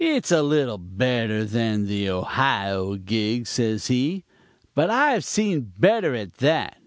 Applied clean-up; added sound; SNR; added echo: none; none; none; none.